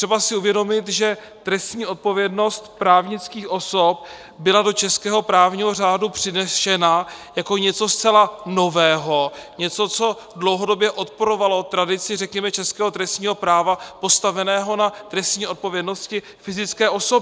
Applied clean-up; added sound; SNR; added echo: none; none; none; none.